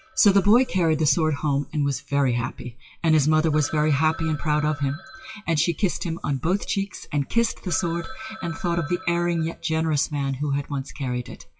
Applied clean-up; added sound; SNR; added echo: classical method WPE with log-MMSE.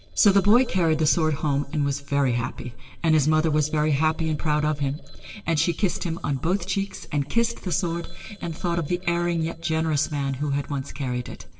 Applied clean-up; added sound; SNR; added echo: neural separator model SepFormer DNS4.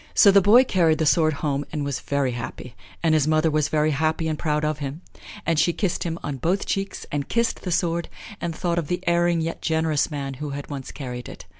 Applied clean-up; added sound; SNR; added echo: none; none; none; none.